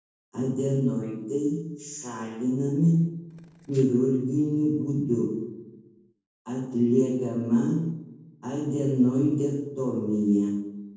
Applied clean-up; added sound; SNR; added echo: neural separator model SepFormer DNS4.